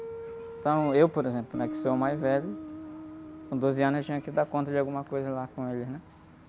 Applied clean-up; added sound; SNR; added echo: none; Guitar; 12 dB; none.